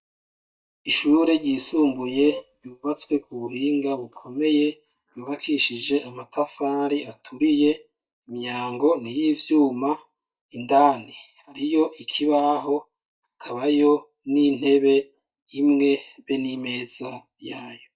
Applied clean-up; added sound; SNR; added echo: neural mask model DeepFilterNet 3.